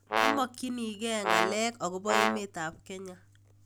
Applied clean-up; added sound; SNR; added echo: none; Brass instrument; -3 dB; none.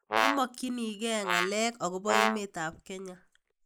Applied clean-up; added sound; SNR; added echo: neural mask model Resemble Enhance denoiser.